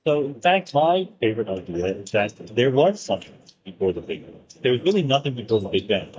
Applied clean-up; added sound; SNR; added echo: neural mask model DeepFilterNet 3.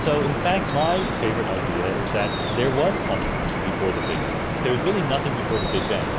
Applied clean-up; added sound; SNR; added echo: none; Drip; 0 dB; none.